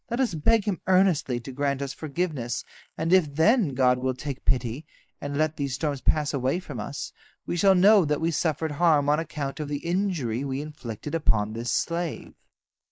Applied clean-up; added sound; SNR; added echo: neural mask model Resemble Enhance denoiser.